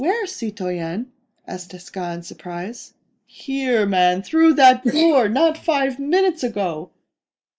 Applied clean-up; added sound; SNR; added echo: neural mask model Resemble Enhance denoiser.